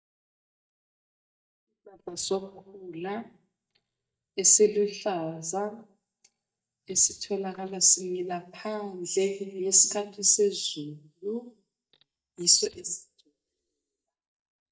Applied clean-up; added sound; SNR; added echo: neural mask model DeepFilterNet 3.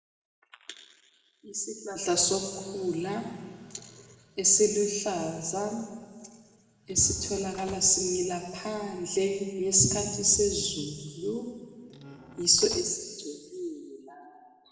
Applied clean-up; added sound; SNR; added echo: none; Squeak / Slam / Wood; 19 dB; reverberation time 1.6 s.